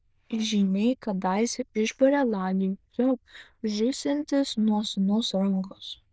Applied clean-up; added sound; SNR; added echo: neural diffusion model UNIVERSE++.